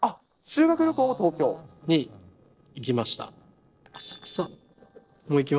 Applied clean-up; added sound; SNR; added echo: neural separator model SepFormer DNS4.